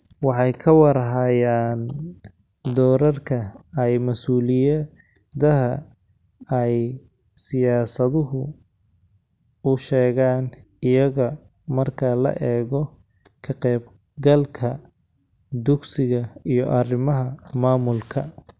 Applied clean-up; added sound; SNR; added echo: none; none; none; none.